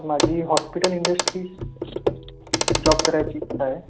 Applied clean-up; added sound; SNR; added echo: none; Clock; 0 dB; none.